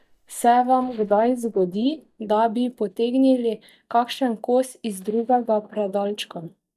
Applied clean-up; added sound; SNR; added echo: neural mask model DeepFilterNet 3.